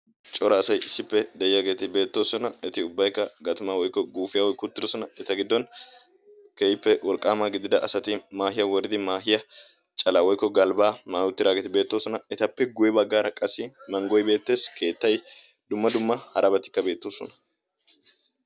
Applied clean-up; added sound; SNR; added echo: none; none; none; none.